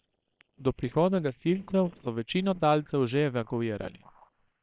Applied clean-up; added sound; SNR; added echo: neural separator model SepFormer WHAM!.